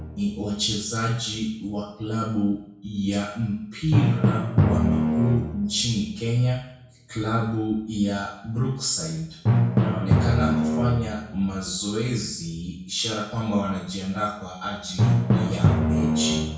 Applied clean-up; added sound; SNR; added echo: none; Drum; -1 dB; reverberation time 0.6 s.